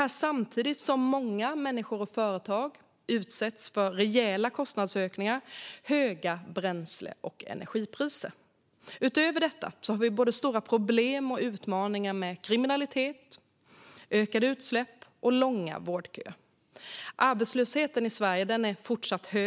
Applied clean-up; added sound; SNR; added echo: none; none; none; none.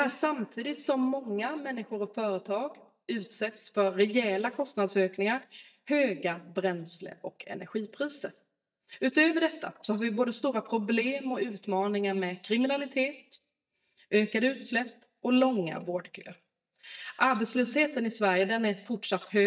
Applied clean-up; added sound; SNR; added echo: neural mask model DeepFilterNet 3.